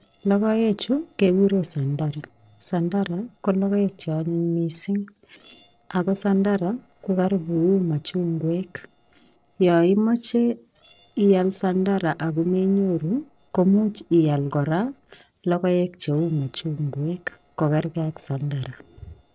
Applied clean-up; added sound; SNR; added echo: neural separator model SepFormer DNS4.